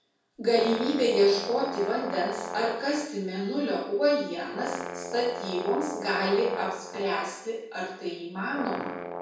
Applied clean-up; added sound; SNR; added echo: none; Brass instrument; 9 dB; reverberation time 0.7 s.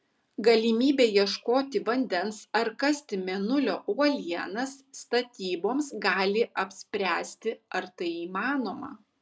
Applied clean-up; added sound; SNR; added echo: none; none; none; none.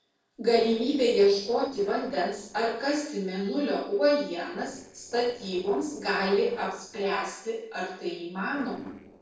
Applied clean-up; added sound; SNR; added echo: neural separator model SepFormer DNS4.